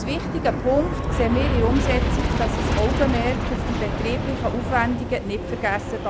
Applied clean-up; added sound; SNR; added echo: none; Aircraft; -1 dB; none.